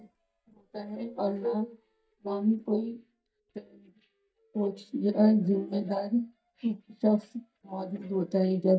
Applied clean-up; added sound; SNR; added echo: neural mask model DeepFilterNet 3.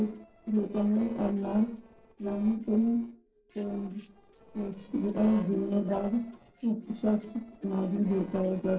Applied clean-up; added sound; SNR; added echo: neural separator model SepFormer DNS4.